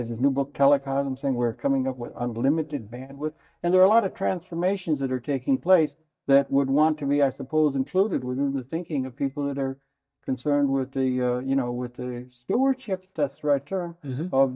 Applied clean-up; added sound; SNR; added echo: neural mask model DeepFilterNet 3.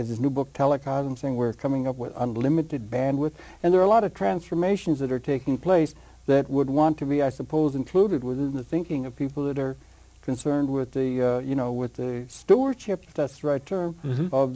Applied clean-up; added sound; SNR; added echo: none; none; none; none.